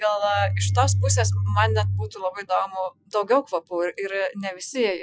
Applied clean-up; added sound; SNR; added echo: classical method Wiener filter.